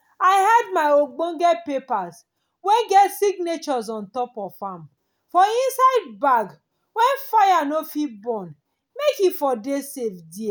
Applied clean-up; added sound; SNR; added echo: none; none; none; none.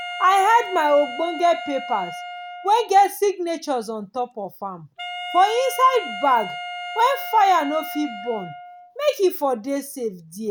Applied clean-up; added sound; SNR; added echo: none; Wind instrument, woodwind instrument; 12 dB; none.